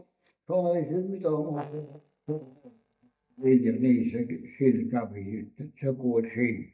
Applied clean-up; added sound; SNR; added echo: neural mask model DeepFilterNet 3.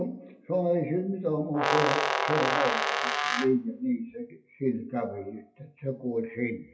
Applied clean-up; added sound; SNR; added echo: classical method WPE with log-MMSE.